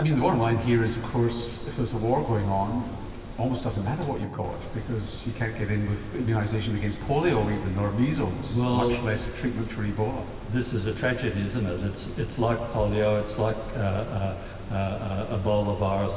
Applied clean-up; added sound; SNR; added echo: none; Mechanisms; 11 dB; reverberation time 2.9 s.